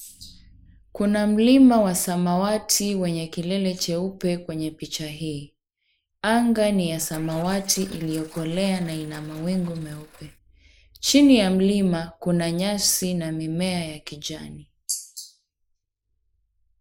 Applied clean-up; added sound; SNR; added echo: neural mask model Resemble Enhance denoiser.